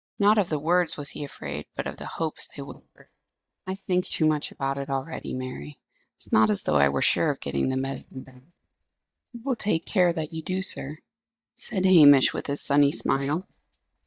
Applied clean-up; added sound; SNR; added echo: neural mask model DeepFilterNet 3.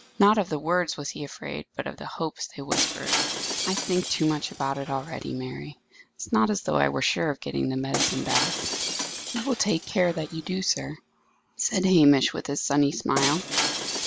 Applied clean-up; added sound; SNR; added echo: none; Shatter; 6 dB; none.